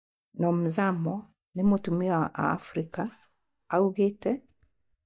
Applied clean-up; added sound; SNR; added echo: neural mask model DeepFilterNet 3.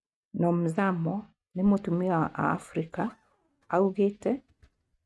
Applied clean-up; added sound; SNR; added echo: neural mask model RNNoise.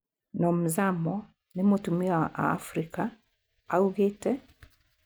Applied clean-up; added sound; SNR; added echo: none; none; none; none.